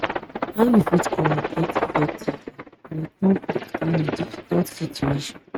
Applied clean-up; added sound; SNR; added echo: neural mask model RNNoise.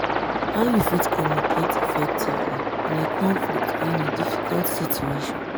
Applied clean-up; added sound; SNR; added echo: none; Aircraft; -3 dB; none.